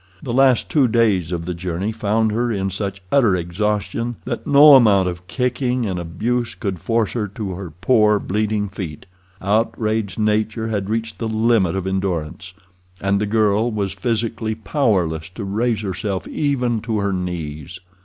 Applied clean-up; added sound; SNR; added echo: none; none; none; none.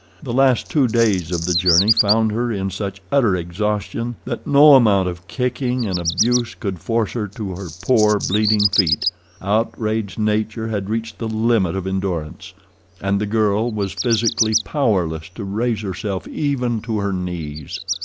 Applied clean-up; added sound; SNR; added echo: none; Bird vocalization, bird call, bird song; 9 dB; none.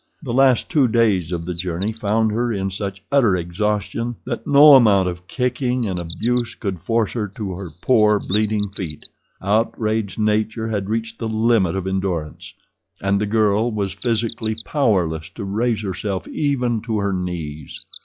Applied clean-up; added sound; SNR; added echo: classical method log-MMSE.